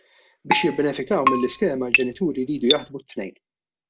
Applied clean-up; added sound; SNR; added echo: none; Keyboard (musical); 1 dB; none.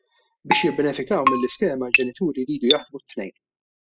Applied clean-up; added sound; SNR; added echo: classical method spectral subtraction.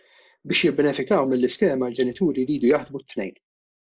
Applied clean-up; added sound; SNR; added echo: neural mask model Resemble Enhance denoiser.